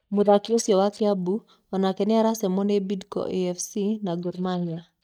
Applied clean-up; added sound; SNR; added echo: neural mask model DeepFilterNet 3.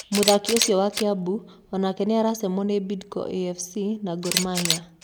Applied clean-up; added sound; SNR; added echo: none; Camera; 7 dB; none.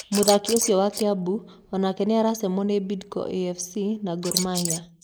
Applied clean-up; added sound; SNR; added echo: neural mask model Resemble Enhance denoiser.